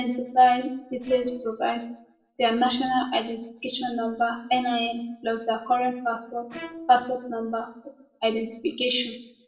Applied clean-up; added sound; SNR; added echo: neural separator model SepFormer DNS4.